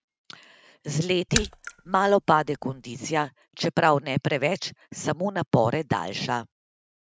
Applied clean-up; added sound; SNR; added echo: neural mask model RNNoise.